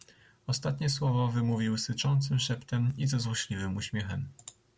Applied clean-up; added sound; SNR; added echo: none; none; none; none.